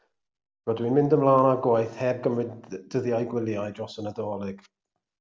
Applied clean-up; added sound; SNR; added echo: none; none; none; none.